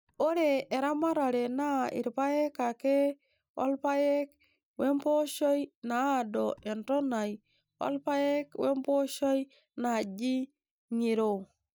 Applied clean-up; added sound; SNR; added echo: neural mask model DeepFilterNet 3.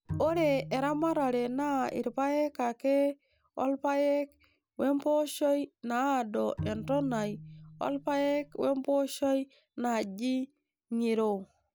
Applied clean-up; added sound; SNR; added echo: none; Bowed string instrument; 12 dB; none.